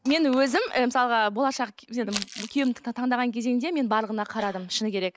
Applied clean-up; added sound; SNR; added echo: none; Crumpling, crinkling; 10 dB; none.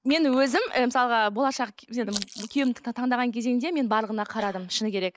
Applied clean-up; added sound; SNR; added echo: neural mask model Resemble Enhance denoiser.